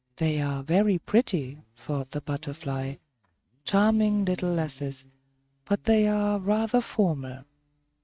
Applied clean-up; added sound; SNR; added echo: neural mask model RNNoise.